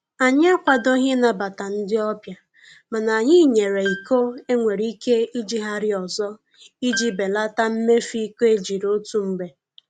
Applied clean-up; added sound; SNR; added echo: none; Piano; 15 dB; none.